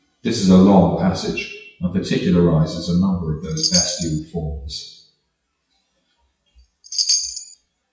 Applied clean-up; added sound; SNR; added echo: classical method WPE with log-MMSE.